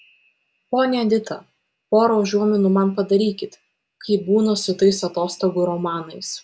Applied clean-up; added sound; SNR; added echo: none; none; none; none.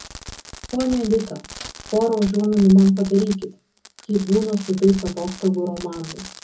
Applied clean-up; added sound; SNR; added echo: none; Fireworks; 18 dB; reverberation time 0.3 s.